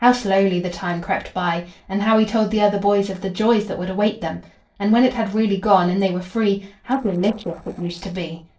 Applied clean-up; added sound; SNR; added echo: neural separator model SepFormer DNS4.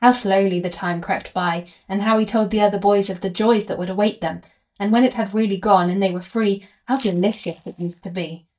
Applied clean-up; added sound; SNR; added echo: neural mask model DeepFilterNet 3.